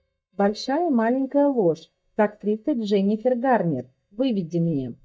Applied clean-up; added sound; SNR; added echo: neural mask model DeepFilterNet 3.